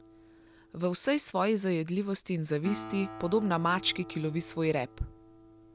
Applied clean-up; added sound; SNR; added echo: none; Acoustic guitar; 15 dB; none.